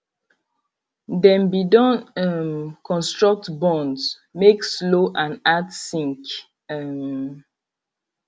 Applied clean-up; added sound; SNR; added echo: none; none; none; none.